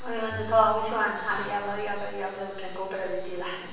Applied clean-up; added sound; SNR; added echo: none; Bowed string instrument; 19 dB; reverberation time 0.9 s.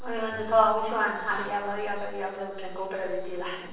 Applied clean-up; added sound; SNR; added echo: neural separator model SepFormer DNS4.